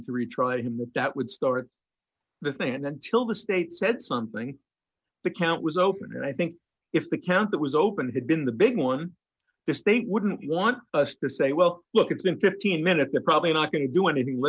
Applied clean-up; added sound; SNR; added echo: none; none; none; none.